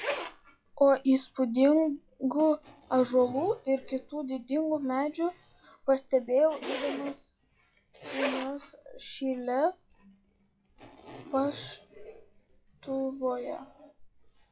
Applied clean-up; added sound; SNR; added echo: classical method log-MMSE.